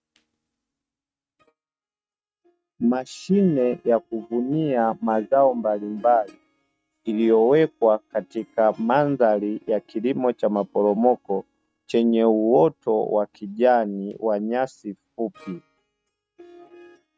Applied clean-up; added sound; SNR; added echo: neural mask model RNNoise.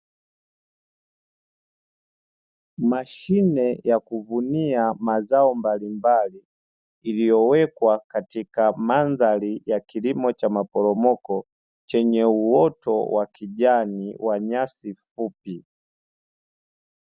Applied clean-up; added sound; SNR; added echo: none; none; none; none.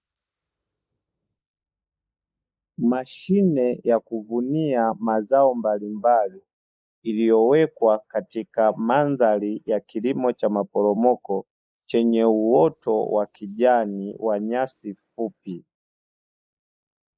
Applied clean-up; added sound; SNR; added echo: neural mask model Resemble Enhance denoiser.